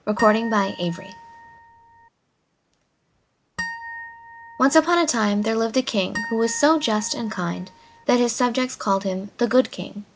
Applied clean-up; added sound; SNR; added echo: none; Harp; 13 dB; none.